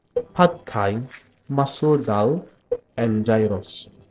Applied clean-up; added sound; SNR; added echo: neural separator model SepFormer DNS4.